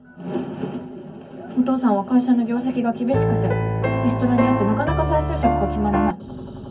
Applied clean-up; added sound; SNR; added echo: none; Piano; -1 dB; reverberation time 0.3 s.